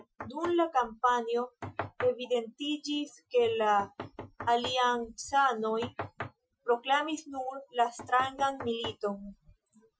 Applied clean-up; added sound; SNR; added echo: classical method Wiener filter.